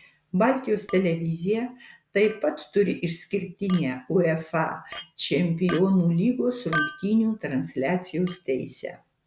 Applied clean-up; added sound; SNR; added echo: none; Chink, clink; 15 dB; none.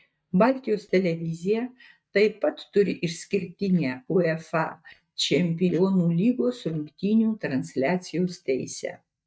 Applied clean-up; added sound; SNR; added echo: neural mask model DeepFilterNet 3.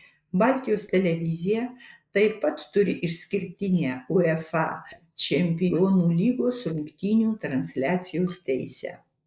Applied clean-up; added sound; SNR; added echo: neural mask model Resemble Enhance denoiser.